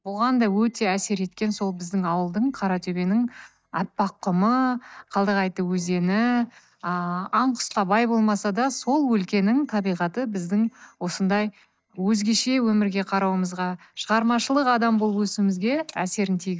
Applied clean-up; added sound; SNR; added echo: neural mask model DeepFilterNet 3.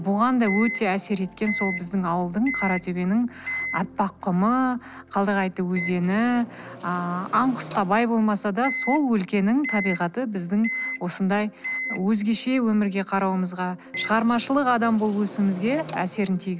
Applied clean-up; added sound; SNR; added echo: none; Microwave oven; 12 dB; none.